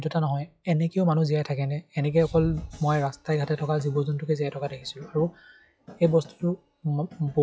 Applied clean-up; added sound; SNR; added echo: classical method log-MMSE.